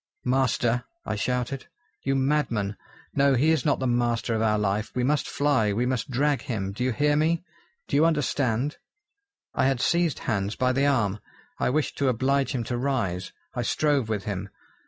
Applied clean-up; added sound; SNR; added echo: none; none; none; none.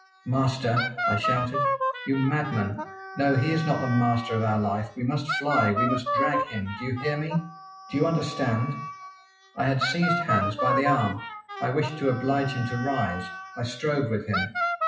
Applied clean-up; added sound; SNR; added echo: classical method WPE with log-MMSE.